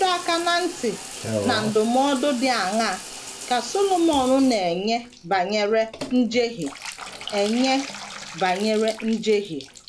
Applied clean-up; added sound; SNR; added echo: none; Bathtub (filling or washing) / Water tap, faucet; 11 dB; none.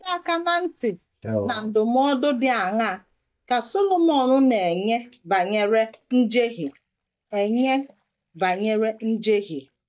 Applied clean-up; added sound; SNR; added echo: neural mask model DeepFilterNet 3.